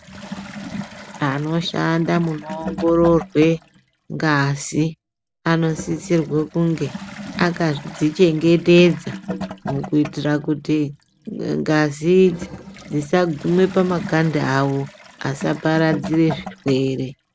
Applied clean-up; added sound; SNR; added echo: none; Toilet flush / Gurgling; 15 dB; none.